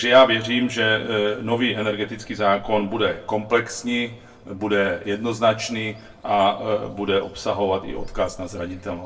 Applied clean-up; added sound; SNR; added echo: neural separator model SepFormer DNS4.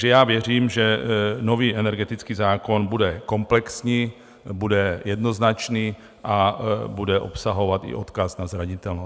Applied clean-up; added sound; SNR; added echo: none; none; none; none.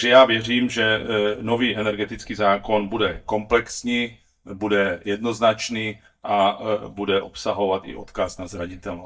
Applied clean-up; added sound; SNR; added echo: neural mask model DeepFilterNet 3.